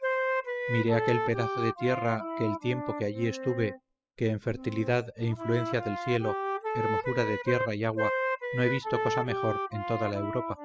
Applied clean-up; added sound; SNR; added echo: classical method spectral subtraction.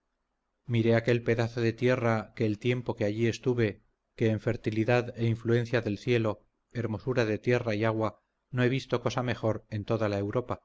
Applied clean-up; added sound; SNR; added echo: none; none; none; none.